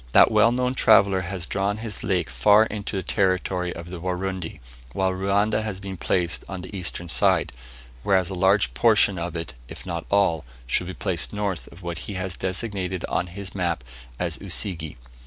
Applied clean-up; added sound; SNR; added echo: none; none; none; none.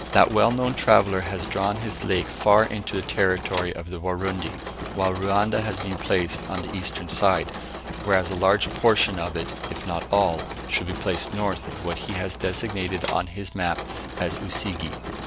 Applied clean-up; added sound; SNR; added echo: none; Mechanisms; 10 dB; none.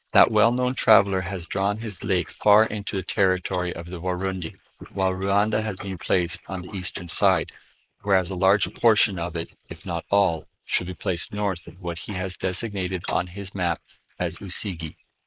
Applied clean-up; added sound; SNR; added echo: neural mask model Resemble Enhance denoiser.